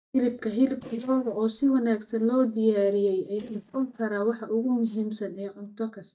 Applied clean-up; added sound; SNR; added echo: neural mask model DeepFilterNet 3.